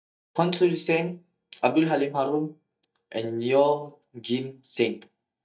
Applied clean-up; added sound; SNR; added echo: neural mask model DeepFilterNet 3.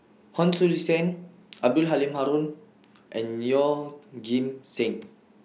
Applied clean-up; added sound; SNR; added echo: none; none; none; none.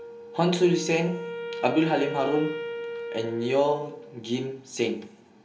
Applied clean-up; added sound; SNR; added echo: none; Wind instrument, woodwind instrument; 9 dB; reverberation time 0.9 s.